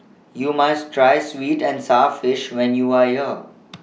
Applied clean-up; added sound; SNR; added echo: none; none; none; none.